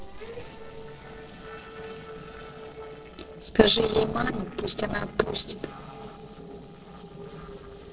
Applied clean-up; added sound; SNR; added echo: neural separator model SepFormer DNS4.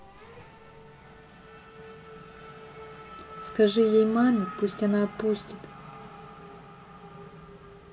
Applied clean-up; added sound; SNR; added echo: none; Race car, auto racing / Accelerating, revving, vroom; 15 dB; reverberation time 2.5 s.